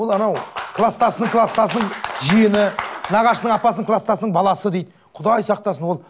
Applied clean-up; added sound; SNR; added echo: none; none; none; none.